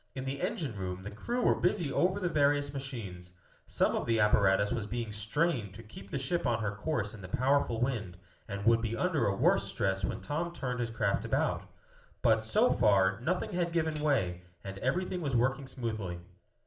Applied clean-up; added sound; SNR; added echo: none; Tambourine; 10 dB; reverberation time 0.4 s.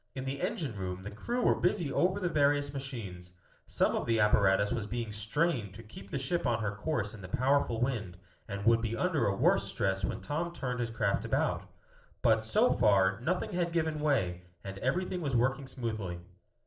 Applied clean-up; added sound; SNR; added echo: neural separator model SepFormer DNS4.